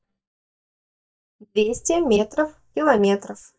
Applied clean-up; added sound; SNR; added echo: neural mask model DeepFilterNet 3.